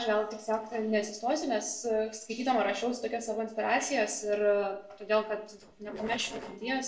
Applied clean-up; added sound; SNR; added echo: neural separator model SepFormer DNS4.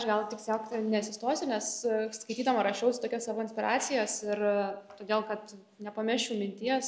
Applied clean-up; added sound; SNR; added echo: none; none; none; none.